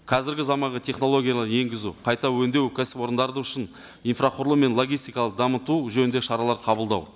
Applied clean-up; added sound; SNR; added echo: none; none; none; none.